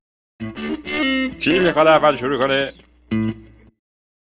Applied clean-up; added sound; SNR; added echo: neural separator model SepFormer DNS4.